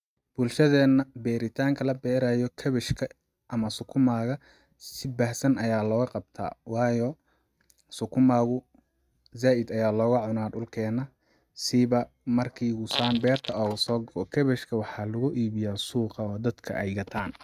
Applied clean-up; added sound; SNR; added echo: neural mask model RNNoise.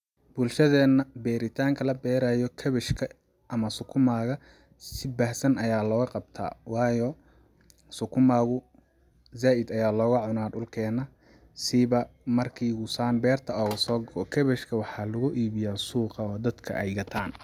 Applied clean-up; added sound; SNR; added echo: none; none; none; none.